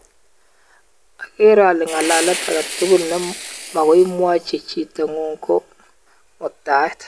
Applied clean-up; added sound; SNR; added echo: none; Fire; 9 dB; none.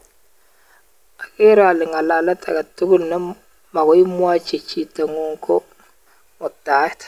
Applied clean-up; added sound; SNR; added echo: none; none; none; none.